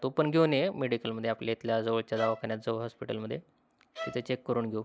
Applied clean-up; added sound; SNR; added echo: none; Bowed string instrument; 13 dB; none.